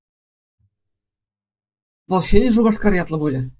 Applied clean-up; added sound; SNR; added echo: neural mask model DeepFilterNet 3.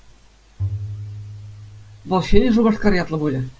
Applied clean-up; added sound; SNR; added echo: none; Bowed string instrument; 12 dB; none.